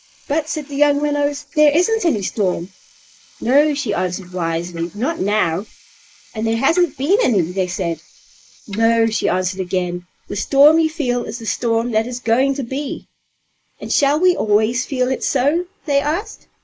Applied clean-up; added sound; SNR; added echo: neural mask model Resemble Enhance denoiser.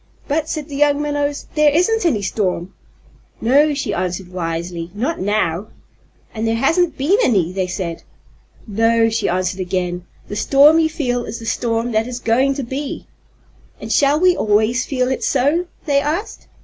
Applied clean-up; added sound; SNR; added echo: none; none; none; none.